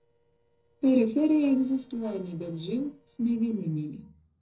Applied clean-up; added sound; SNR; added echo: neural separator model SepFormer DNS4.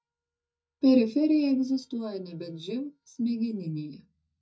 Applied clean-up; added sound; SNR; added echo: neural mask model DeepFilterNet 3.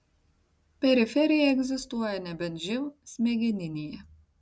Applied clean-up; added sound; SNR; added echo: none; none; none; none.